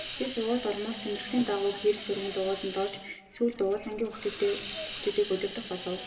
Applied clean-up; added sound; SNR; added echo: none; Hiss; 6 dB; reverberation time 1.1 s.